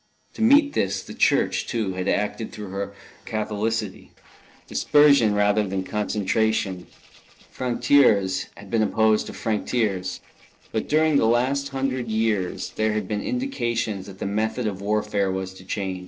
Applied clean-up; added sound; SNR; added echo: neural separator model SepFormer DNS4.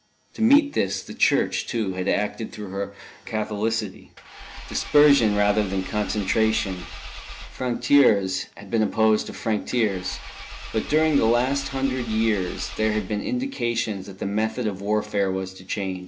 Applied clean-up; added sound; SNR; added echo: none; Engine / Car; 13 dB; none.